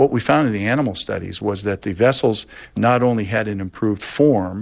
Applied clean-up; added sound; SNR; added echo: none; none; none; none.